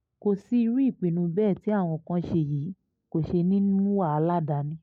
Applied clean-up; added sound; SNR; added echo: none; none; none; none.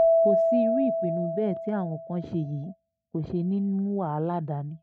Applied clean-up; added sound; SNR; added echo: neural mask model RNNoise.